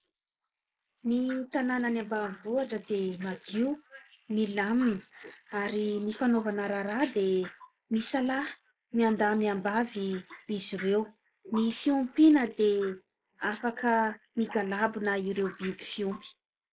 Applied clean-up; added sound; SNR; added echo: neural mask model Resemble Enhance denoiser.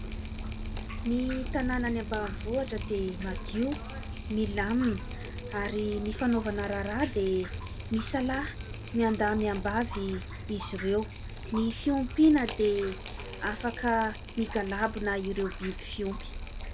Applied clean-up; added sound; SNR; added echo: none; Drip; 6 dB; none.